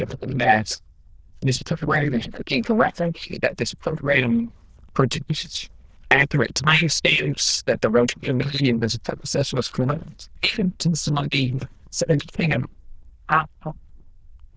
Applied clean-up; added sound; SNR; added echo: neural diffusion model UNIVERSE++.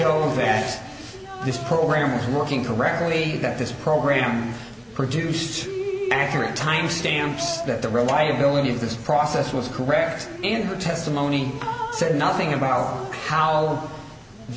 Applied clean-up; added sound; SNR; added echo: none; Drip; 12 dB; none.